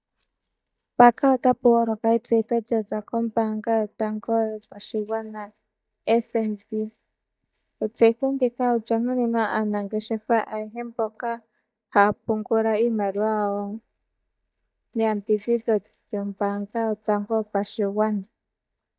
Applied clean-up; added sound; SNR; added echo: neural mask model DeepFilterNet 3.